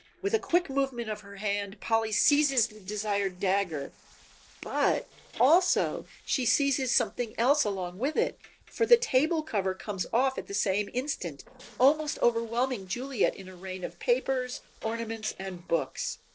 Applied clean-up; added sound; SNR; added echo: neural separator model SepFormer DNS4.